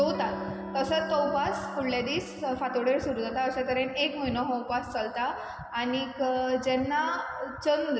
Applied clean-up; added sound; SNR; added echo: none; Electric guitar / Strum; 15 dB; none.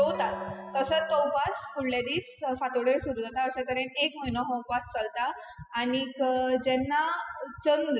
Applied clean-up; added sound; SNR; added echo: classical method spectral subtraction.